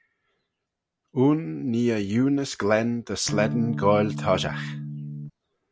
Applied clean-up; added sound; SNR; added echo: none; Electric guitar / Strum; 5 dB; none.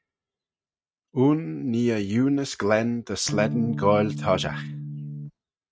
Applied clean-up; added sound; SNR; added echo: neural mask model RNNoise.